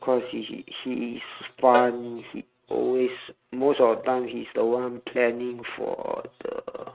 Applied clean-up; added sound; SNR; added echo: neural mask model RNNoise.